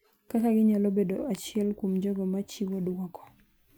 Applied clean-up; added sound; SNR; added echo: none; none; none; none.